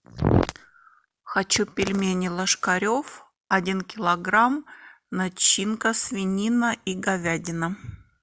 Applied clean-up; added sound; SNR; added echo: none; none; none; none.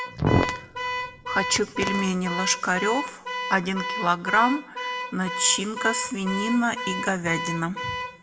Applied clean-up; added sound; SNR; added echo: none; Alarm / Car; 6 dB; reverberation time 1.0 s.